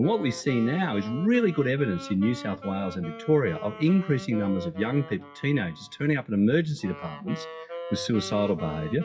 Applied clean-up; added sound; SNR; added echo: classical method WPE with log-MMSE.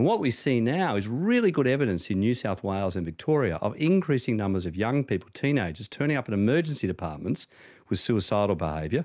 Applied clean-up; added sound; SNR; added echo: none; none; none; none.